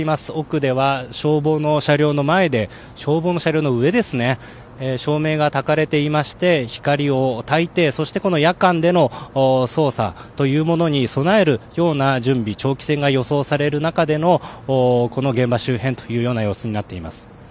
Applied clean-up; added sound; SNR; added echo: none; none; none; none.